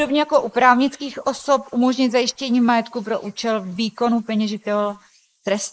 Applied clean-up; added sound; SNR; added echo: neural mask model Resemble Enhance denoiser.